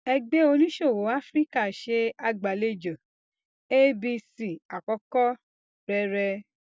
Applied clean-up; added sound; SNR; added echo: none; none; none; none.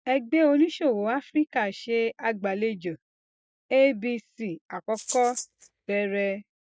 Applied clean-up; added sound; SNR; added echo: neural mask model DeepFilterNet 3.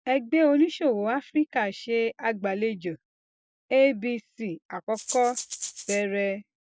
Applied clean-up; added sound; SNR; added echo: neural mask model Resemble Enhance denoiser.